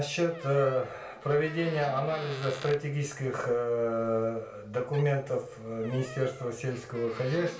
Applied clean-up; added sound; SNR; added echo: none; Door; 18 dB; reverberation time 0.3 s.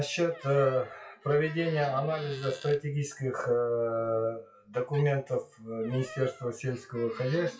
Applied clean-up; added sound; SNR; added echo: classical method WPE with log-MMSE.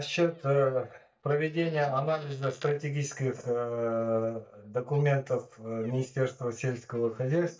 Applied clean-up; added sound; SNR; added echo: neural mask model DeepFilterNet 3.